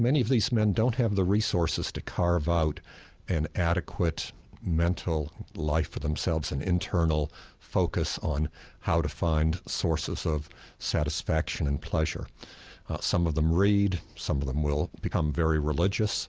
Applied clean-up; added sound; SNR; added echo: none; none; none; none.